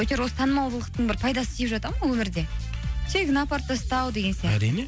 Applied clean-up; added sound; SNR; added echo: none; none; none; none.